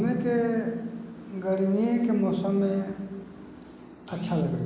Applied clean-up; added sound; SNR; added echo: none; none; none; none.